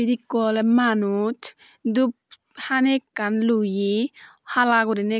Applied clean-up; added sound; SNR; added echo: none; none; none; none.